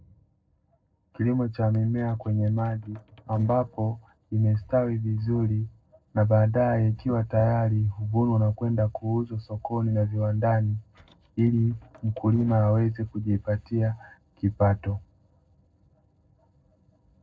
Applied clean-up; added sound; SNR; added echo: neural separator model SepFormer DNS4.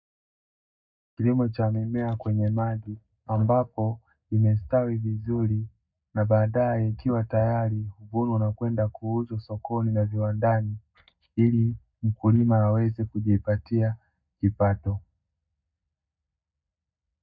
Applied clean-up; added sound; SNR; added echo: neural mask model DeepFilterNet 3.